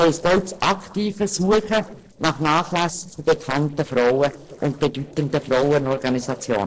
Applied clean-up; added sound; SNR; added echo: neural separator model SepFormer DNS4.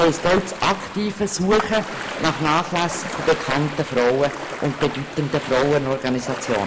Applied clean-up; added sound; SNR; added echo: none; Ocean; 10 dB; reverberation time 2.1 s.